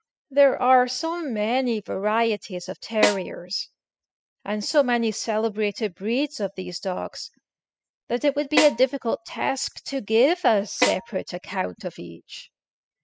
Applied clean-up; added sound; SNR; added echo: classical method spectral subtraction.